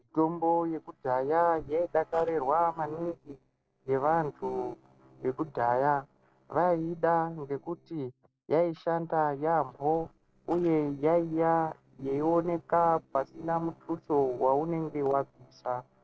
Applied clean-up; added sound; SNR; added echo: neural separator model SepFormer DNS4.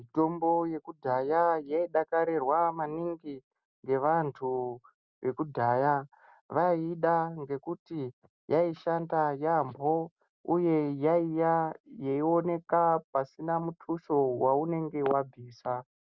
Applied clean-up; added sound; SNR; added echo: none; none; none; none.